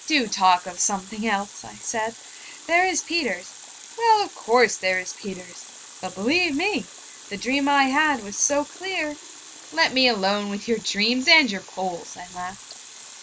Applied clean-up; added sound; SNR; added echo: neural mask model Resemble Enhance denoiser.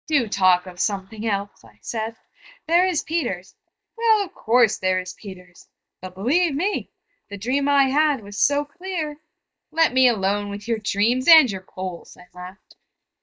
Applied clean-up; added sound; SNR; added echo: neural mask model DeepFilterNet 3.